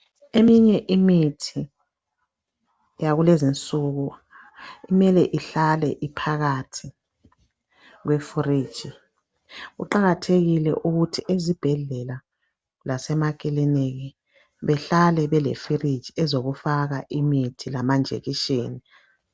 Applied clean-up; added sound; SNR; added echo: none; none; none; none.